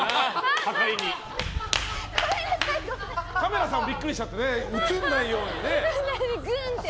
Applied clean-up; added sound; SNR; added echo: none; Engine starting / Car; 12 dB; none.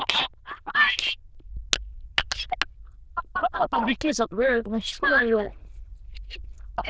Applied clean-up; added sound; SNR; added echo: neural diffusion model UNIVERSE++.